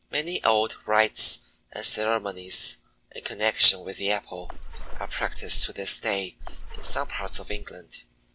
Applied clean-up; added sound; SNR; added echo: neural separator model SepFormer DNS4.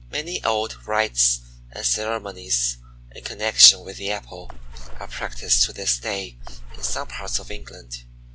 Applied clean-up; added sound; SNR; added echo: none; Water / Splash, splatter; 5 dB; none.